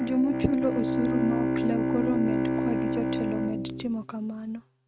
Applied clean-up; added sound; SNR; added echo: neural mask model RNNoise.